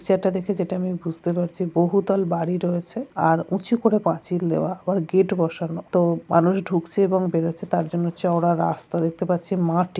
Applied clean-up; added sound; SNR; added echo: none; none; none; none.